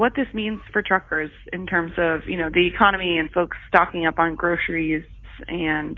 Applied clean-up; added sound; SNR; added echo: none; none; none; none.